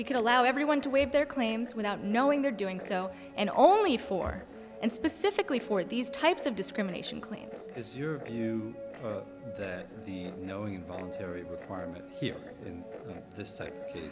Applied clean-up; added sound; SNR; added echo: none; Guitar; 13 dB; none.